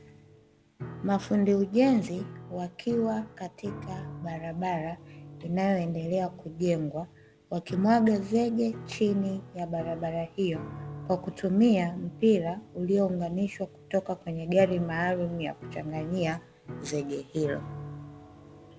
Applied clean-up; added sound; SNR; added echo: none; Piano; 15 dB; none.